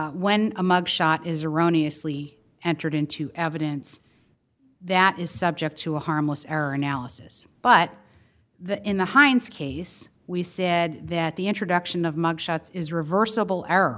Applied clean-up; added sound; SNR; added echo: none; none; none; none.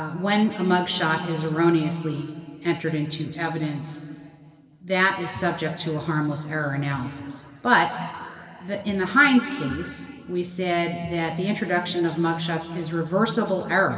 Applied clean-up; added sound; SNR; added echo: none; none; none; reverberation time 2.5 s.